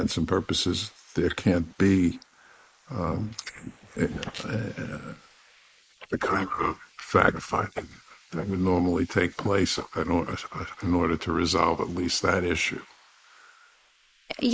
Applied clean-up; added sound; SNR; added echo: neural mask model Resemble Enhance denoiser.